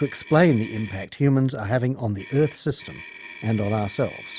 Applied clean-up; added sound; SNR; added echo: none; Motor vehicle (road); 19 dB; none.